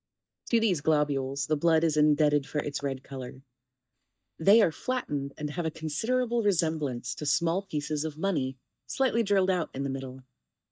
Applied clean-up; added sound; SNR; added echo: neural mask model DeepFilterNet 3.